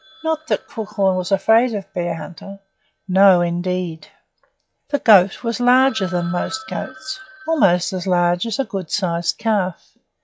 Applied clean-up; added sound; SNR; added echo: classical method log-MMSE.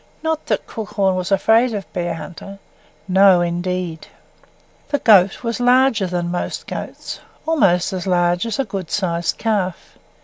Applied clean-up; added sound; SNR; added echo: none; none; none; none.